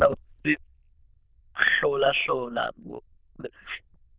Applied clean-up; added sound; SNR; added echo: neural diffusion model UNIVERSE++.